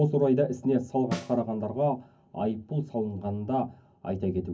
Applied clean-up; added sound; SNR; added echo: none; Snare drum; 14 dB; reverberation time 0.3 s.